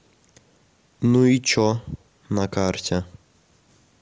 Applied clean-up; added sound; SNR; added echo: none; none; none; none.